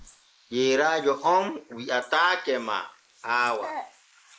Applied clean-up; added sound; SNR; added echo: neural mask model Resemble Enhance denoiser.